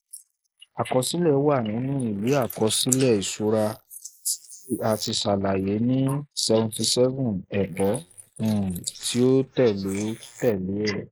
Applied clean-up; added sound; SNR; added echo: neural mask model Resemble Enhance denoiser.